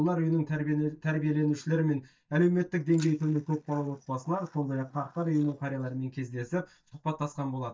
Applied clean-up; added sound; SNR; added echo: neural mask model DeepFilterNet 3.